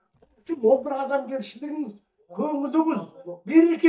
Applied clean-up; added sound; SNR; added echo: neural mask model DeepFilterNet 3.